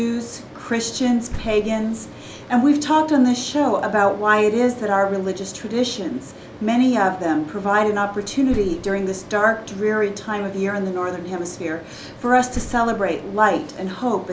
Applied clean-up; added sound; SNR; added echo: none; Slam; 15 dB; none.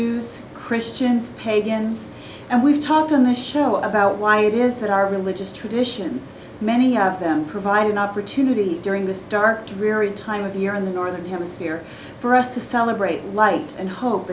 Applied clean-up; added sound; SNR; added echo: none; none; none; none.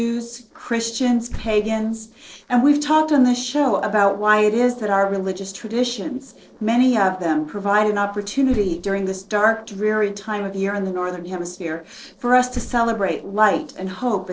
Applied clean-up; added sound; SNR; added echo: neural separator model SepFormer DNS4.